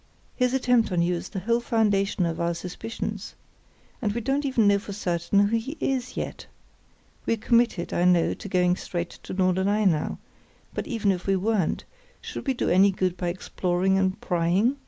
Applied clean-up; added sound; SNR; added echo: none; none; none; none.